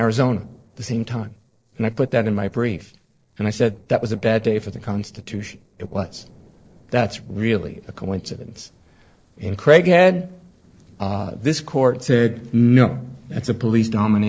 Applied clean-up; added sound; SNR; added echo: neural separator model SepFormer DNS4.